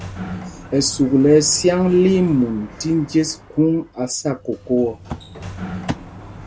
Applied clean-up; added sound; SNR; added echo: none; Sliding door; 16 dB; none.